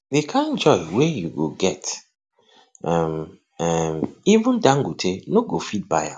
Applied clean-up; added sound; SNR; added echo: none; none; none; none.